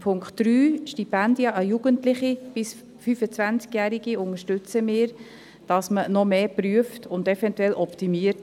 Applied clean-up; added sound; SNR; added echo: none; none; none; none.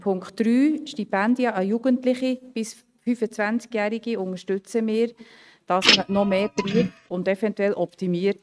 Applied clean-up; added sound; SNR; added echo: neural mask model RNNoise.